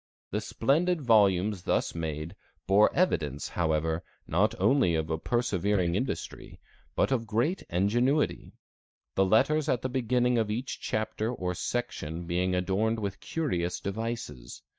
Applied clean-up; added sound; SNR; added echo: neural mask model DeepFilterNet 3.